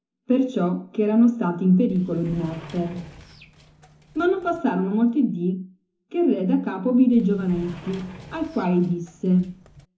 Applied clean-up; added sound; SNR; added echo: none; Sliding door; 20 dB; reverberation time 0.3 s.